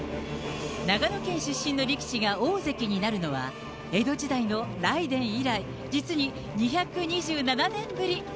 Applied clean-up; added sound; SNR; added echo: none; none; none; none.